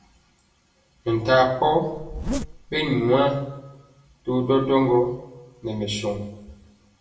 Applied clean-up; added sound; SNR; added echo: none; Zipper (clothing); 8 dB; reverberation time 0.7 s.